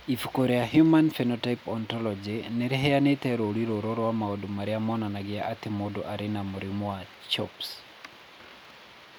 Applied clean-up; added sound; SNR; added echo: none; none; none; none.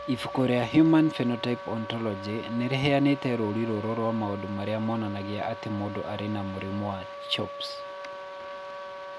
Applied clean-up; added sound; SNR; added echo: none; Wind instrument, woodwind instrument; 12 dB; none.